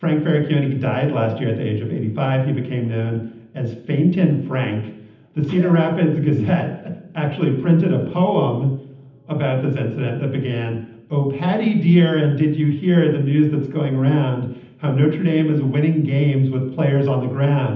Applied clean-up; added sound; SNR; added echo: none; none; none; reverberation time 0.8 s.